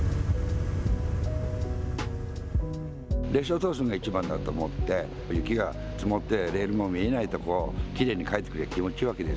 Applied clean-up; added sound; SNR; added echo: none; none; none; none.